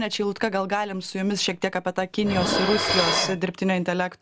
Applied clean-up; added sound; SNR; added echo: none; Dishes, pots, and pans; 4 dB; none.